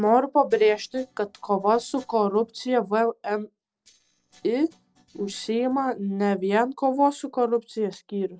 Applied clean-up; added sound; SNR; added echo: neural separator model SepFormer DNS4.